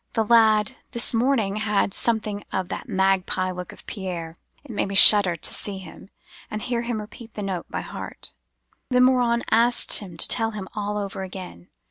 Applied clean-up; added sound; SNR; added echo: none; none; none; none.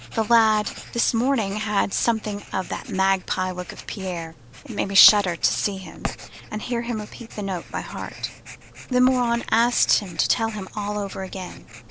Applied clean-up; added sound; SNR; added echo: none; Writing; 15 dB; none.